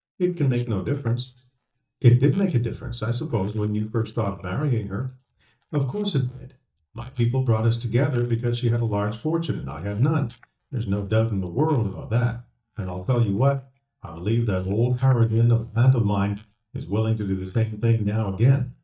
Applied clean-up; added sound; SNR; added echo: neural mask model DeepFilterNet 3.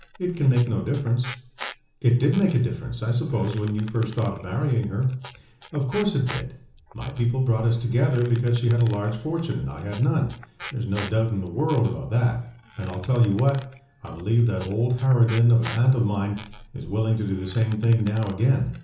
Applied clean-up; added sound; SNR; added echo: none; Squeak; 19 dB; reverberation time 0.6 s.